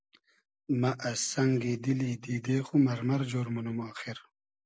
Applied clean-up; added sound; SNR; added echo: none; none; none; none.